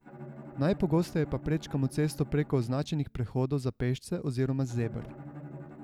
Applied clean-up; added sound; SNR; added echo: none; Bowed string instrument; 16 dB; none.